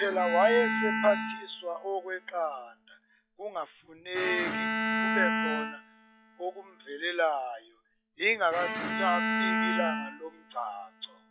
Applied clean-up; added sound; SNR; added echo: classical method log-MMSE.